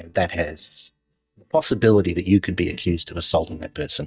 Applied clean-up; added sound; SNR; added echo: neural mask model DeepFilterNet 3.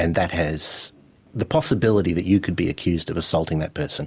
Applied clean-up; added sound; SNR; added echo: none; none; none; none.